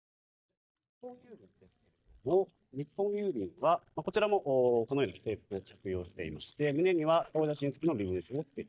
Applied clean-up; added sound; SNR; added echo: neural mask model DeepFilterNet 3.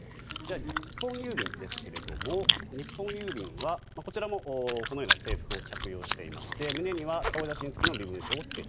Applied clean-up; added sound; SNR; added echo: none; Chewing, mastication; -2 dB; none.